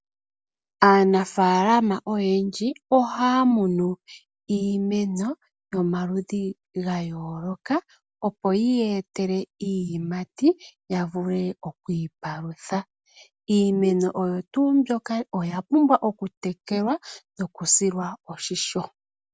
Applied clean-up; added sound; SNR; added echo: none; none; none; none.